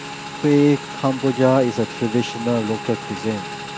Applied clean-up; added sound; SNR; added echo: none; Motorcycle / Engine; 11 dB; none.